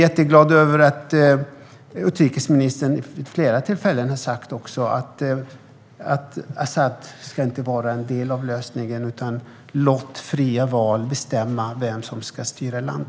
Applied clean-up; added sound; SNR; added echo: none; none; none; none.